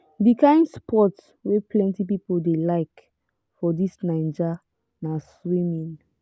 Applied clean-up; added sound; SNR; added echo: none; none; none; none.